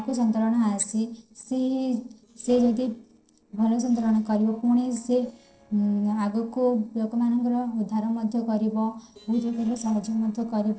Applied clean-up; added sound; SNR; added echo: neural separator model SepFormer DNS4.